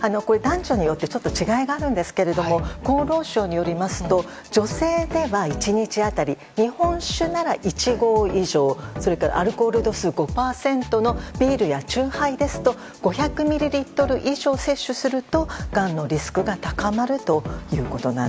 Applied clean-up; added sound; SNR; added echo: none; none; none; none.